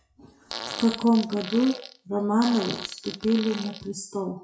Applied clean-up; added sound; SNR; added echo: classical method WPE with log-MMSE.